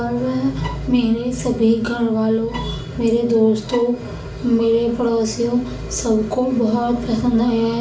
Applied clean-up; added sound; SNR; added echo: none; Bowed string instrument; 17 dB; reverberation time 0.4 s.